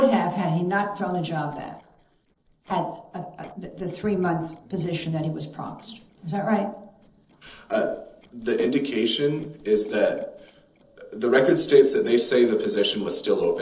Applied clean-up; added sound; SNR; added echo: neural separator model SepFormer DNS4.